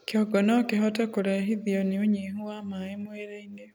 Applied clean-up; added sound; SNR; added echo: none; none; none; none.